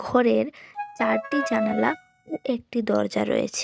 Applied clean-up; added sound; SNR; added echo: neural mask model RNNoise.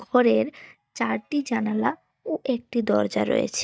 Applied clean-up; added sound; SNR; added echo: neural mask model DeepFilterNet 3.